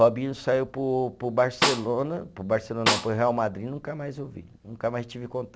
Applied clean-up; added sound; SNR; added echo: none; Snare drum; 2 dB; none.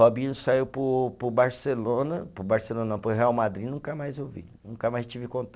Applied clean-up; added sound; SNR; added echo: none; none; none; none.